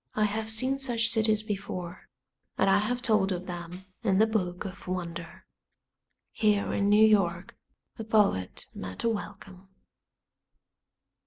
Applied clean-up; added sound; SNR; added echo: none; Tambourine; 14 dB; none.